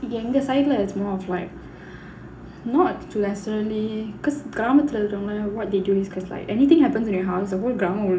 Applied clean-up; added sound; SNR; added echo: none; none; none; reverberation time 0.4 s.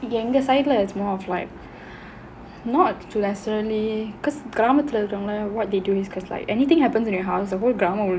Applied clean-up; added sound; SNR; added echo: none; none; none; none.